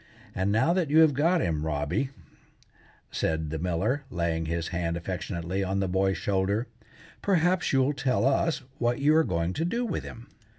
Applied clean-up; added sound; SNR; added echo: none; none; none; none.